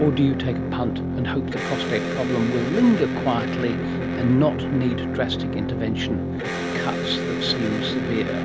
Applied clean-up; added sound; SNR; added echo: none; Electric guitar; 1 dB; none.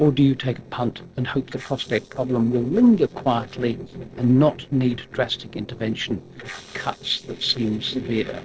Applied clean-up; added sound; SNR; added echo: neural separator model SepFormer DNS4.